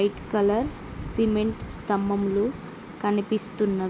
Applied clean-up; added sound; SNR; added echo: none; none; none; none.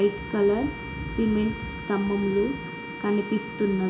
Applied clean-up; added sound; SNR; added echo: none; Bowed string instrument; 13 dB; reverberation time 0.4 s.